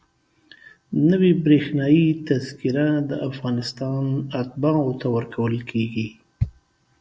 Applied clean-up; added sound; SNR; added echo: none; none; none; none.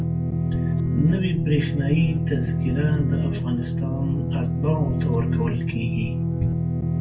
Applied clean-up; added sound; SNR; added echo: none; Guitar; -4 dB; reverberation time 0.2 s.